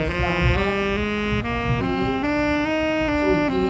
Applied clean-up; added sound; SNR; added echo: none; Wind instrument, woodwind instrument; -3 dB; reverberation time 0.4 s.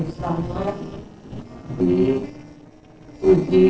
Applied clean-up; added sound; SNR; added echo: neural separator model SepFormer DNS4.